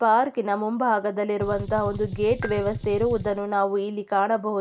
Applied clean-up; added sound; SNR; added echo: none; Dishes, pots, and pans / Chink, clink + Gunshot, gunfire; 11 dB; none.